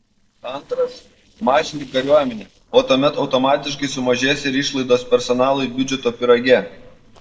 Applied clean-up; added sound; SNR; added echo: neural separator model SepFormer DNS4.